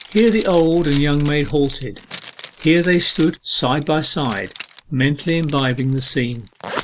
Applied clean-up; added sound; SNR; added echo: none; Zipper (clothing); 18 dB; none.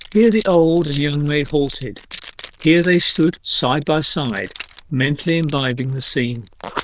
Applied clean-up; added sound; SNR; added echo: neural diffusion model UNIVERSE++.